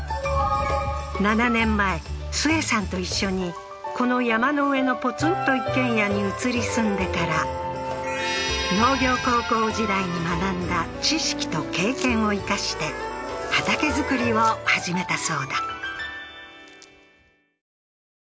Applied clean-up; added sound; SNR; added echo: none; none; none; none.